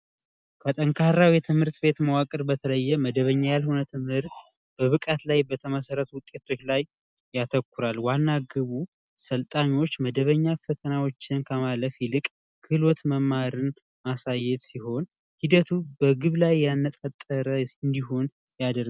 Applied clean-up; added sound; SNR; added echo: none; none; none; none.